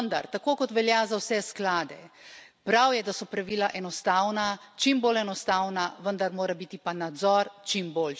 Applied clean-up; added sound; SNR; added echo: none; none; none; none.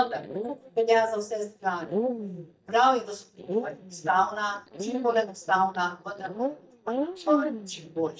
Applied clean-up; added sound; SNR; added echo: neural mask model DeepFilterNet 3.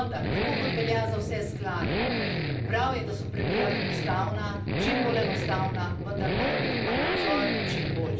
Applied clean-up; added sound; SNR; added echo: none; Accelerating, revving, vroom; -4 dB; reverberation time 0.6 s.